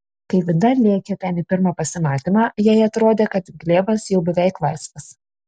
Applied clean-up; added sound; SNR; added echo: none; none; none; none.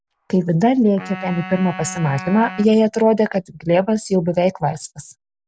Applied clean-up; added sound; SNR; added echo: none; Wind instrument, woodwind instrument; 16 dB; none.